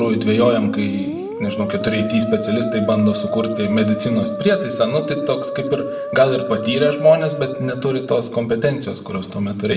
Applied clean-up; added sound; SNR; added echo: none; Musical instrument; 8 dB; reverberation time 0.7 s.